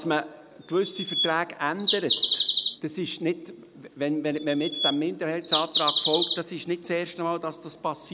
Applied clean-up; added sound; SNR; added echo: none; Bird vocalization, bird call, bird song; 0 dB; none.